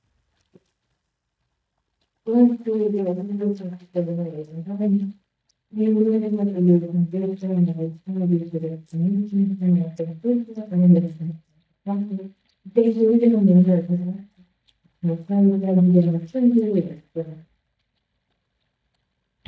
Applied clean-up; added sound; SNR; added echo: neural mask model DeepFilterNet 3.